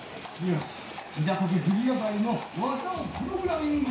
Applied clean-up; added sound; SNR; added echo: none; Livestock, farm animals, working animals; 12 dB; reverberation time 0.6 s.